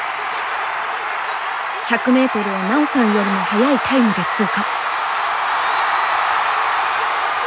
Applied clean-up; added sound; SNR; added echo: none; none; none; none.